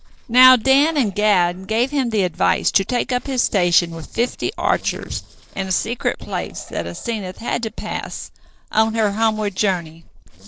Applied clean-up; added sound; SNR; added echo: neural separator model SepFormer DNS4.